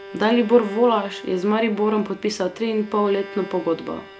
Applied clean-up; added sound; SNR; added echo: none; Bowed string instrument; 17 dB; none.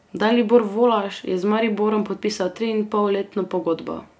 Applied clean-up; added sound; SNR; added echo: none; none; none; none.